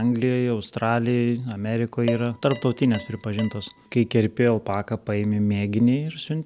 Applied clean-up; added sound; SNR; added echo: none; Dishes, pots, and pans; 16 dB; none.